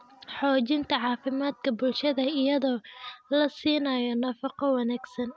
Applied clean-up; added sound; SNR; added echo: none; none; none; none.